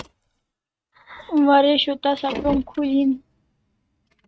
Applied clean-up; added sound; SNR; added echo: neural mask model RNNoise.